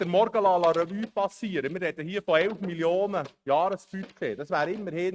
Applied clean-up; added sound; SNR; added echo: neural mask model RNNoise.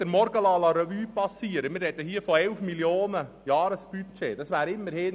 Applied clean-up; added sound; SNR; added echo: none; none; none; none.